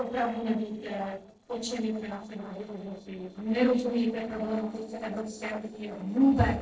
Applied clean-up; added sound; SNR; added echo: neural separator model SepFormer DNS4.